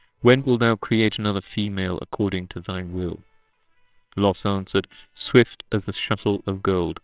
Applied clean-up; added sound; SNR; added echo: neural separator model SepFormer WHAMR!.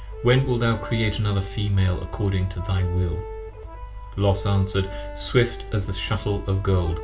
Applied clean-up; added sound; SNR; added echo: none; Accordion; 16 dB; reverberation time 0.4 s.